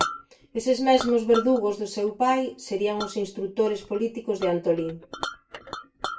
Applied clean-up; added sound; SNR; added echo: none; Chink, clink; 11 dB; reverberation time 0.2 s.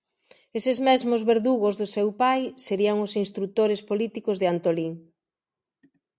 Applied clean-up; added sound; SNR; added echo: none; none; none; none.